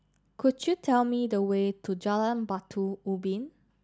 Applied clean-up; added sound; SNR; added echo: none; none; none; none.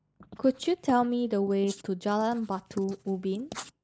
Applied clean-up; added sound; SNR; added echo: neural mask model Resemble Enhance denoiser.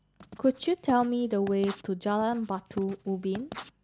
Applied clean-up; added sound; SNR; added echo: none; Writing; 16 dB; none.